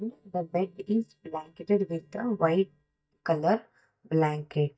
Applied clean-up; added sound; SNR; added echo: neural mask model DeepFilterNet 3.